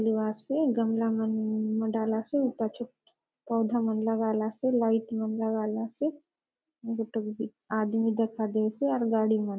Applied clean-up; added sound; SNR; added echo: none; none; none; none.